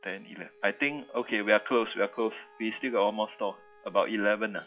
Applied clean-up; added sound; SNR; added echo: classical method log-MMSE.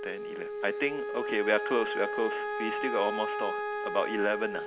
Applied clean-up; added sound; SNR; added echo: none; Wind instrument, woodwind instrument; 2 dB; none.